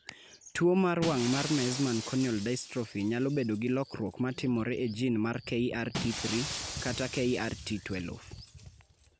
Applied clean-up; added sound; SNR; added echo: none; Shatter; 11 dB; none.